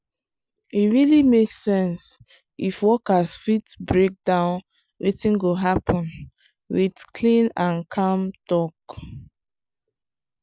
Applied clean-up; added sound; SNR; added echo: none; none; none; none.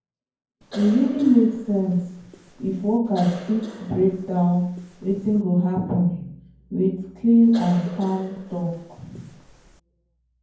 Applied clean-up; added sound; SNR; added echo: none; Cough; 19 dB; reverberation time 0.9 s.